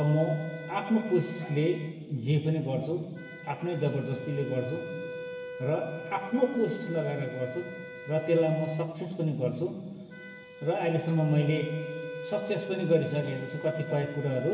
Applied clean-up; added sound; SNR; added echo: none; Wind instrument, woodwind instrument; 12 dB; reverberation time 2.2 s.